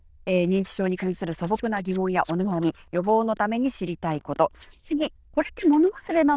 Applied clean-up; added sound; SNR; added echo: neural diffusion model UNIVERSE++.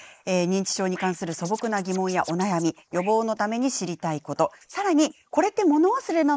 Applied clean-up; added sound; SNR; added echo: neural mask model Resemble Enhance denoiser.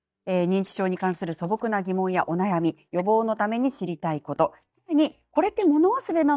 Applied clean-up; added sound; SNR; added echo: neural mask model DeepFilterNet 3.